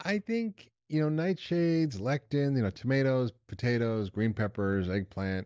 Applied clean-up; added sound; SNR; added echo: none; none; none; none.